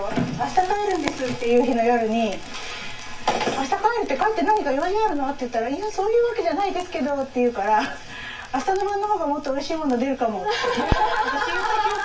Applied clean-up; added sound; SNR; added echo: none; Crackle; 11 dB; reverberation time 0.2 s.